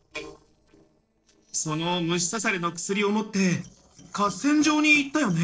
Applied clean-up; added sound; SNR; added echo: neural separator model SepFormer DNS4.